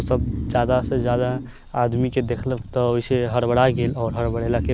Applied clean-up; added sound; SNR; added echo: none; Breathing; 9 dB; none.